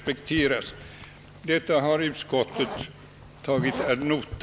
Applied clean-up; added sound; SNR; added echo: none; Zipper (clothing); 13 dB; none.